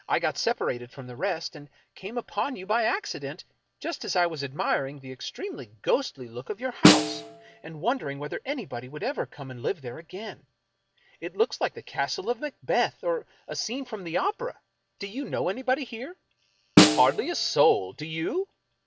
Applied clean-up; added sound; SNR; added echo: none; Snare drum; -4 dB; none.